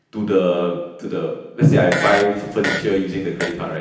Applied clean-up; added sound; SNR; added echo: none; Fart; 8 dB; reverberation time 0.9 s.